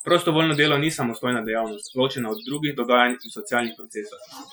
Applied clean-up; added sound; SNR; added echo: classical method Wiener filter.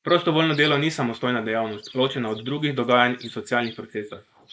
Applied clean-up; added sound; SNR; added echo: neural mask model Resemble Enhance denoiser.